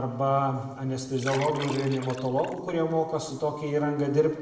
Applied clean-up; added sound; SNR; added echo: none; Liquid; 13 dB; reverberation time 1.0 s.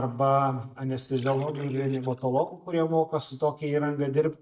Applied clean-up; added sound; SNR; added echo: neural mask model DeepFilterNet 3.